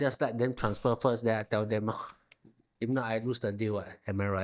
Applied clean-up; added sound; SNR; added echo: neural mask model DeepFilterNet 3.